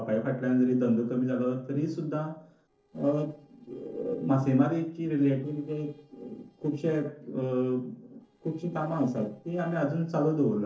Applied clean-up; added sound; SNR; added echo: neural separator model SepFormer DNS4.